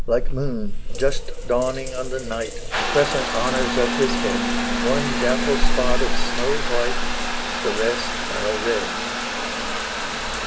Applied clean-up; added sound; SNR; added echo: none; Trickle, dribble / Bathtub (filling or washing) / Water tap, faucet; -4 dB; reverberation time 0.3 s.